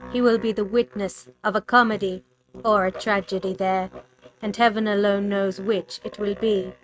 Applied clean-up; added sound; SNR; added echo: neural mask model RNNoise.